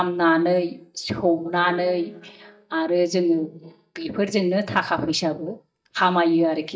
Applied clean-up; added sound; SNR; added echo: neural mask model DeepFilterNet 3.